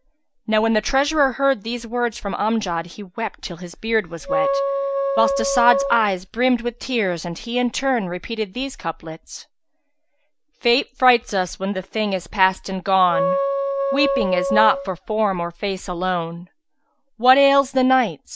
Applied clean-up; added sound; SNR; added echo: none; Wind instrument, woodwind instrument; 1 dB; none.